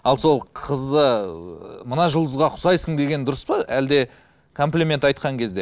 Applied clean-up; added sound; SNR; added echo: none; none; none; none.